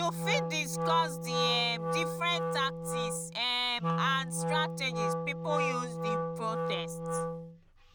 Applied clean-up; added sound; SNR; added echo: none; Wind instrument, woodwind instrument; -1 dB; none.